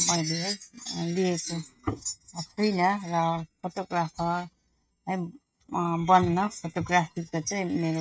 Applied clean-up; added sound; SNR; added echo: neural mask model RNNoise.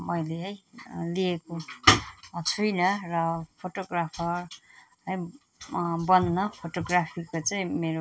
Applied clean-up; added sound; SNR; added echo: none; none; none; none.